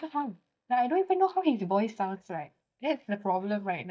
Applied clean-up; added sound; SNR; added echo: neural mask model DeepFilterNet 3.